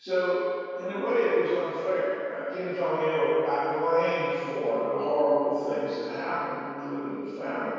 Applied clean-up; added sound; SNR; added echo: none; none; none; reverberation time 2.2 s.